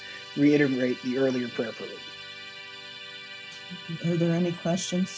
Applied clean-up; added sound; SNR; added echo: none; Musical instrument; 14 dB; none.